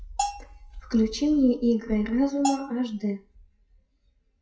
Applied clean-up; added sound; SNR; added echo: classical method WPE with log-MMSE.